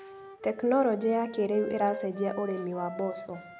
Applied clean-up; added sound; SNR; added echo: none; Wind instrument, woodwind instrument; 13 dB; none.